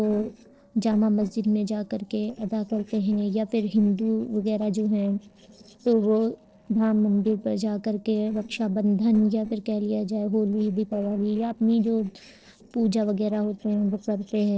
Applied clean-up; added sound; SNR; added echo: neural separator model SepFormer DNS4.